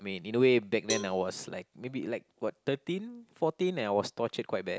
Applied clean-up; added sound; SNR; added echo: none; Cowbell; 12 dB; none.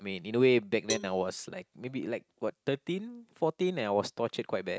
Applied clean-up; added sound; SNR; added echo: neural mask model RNNoise.